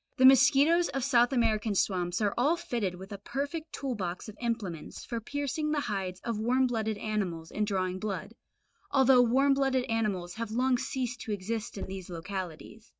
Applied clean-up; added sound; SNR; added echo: neural mask model RNNoise.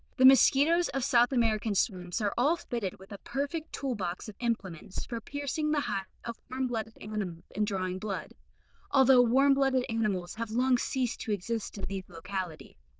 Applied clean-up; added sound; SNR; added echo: neural diffusion model UNIVERSE++.